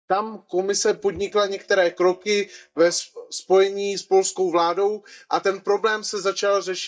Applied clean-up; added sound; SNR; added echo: neural mask model DeepFilterNet 3.